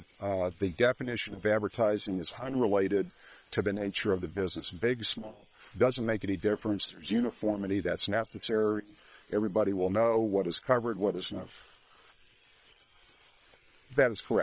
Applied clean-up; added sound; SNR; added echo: neural separator model SepFormer WHAM!.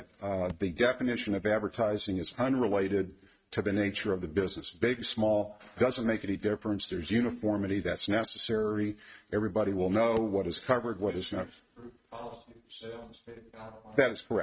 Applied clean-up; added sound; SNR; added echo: neural mask model RNNoise.